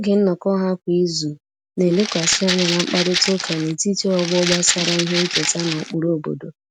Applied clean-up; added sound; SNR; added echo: none; Rattle (instrument); 4 dB; none.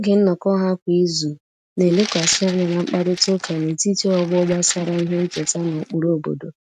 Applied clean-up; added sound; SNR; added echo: neural mask model RNNoise.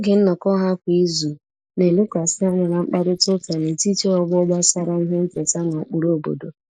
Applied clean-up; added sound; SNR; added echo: neural mask model Resemble Enhance denoiser.